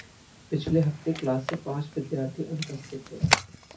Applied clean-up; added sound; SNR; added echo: none; Camera; 5 dB; reverberation time 0.3 s.